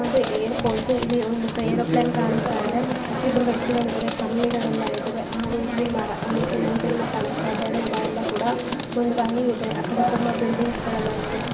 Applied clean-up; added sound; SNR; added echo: none; Livestock, farm animals, working animals; 8 dB; reverberation time 0.2 s.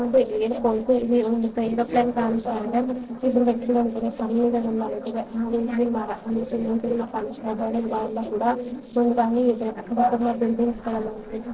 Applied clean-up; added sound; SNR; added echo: neural separator model SepFormer DNS4.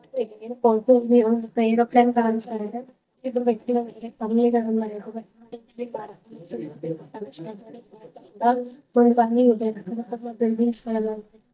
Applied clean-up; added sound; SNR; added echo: neural mask model DeepFilterNet 3.